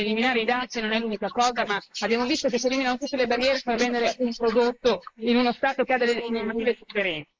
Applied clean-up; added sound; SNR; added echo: neural mask model Resemble Enhance denoiser.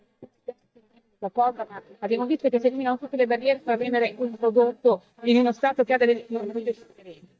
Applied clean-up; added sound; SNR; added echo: neural mask model DeepFilterNet 3.